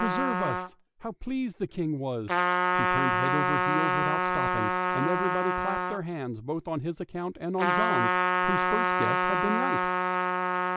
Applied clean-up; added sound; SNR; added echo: none; Trumpet; -5 dB; none.